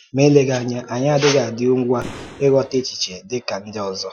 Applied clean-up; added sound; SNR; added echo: none; Boom; 17 dB; none.